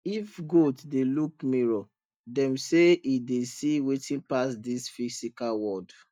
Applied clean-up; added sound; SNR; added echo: neural mask model DeepFilterNet 3.